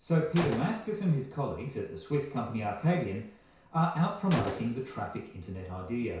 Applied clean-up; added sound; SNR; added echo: none; Gunshot, gunfire; 13 dB; reverberation time 0.6 s.